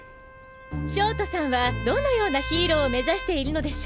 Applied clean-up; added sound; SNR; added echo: none; Trumpet; 12 dB; none.